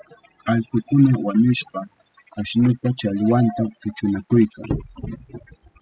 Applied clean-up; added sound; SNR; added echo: classical method spectral subtraction.